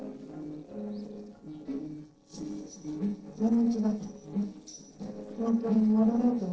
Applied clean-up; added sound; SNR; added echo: neural separator model SepFormer DNS4.